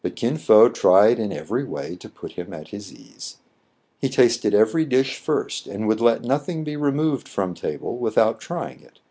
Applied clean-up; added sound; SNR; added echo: none; none; none; none.